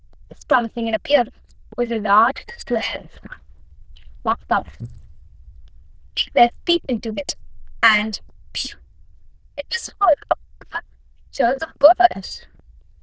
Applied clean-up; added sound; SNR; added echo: neural diffusion model UNIVERSE++.